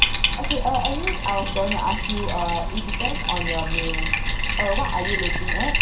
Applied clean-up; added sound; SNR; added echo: none; Bathtub (filling or washing); -5 dB; reverberation time 0.5 s.